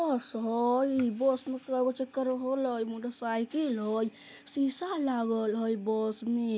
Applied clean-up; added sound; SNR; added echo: none; none; none; none.